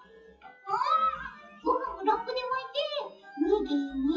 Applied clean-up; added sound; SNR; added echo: classical method WPE with log-MMSE.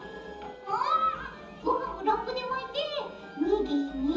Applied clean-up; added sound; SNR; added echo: none; Wind instrument, woodwind instrument; 19 dB; reverberation time 0.7 s.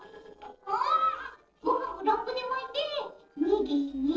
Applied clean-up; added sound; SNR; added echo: neural separator model SepFormer DNS4.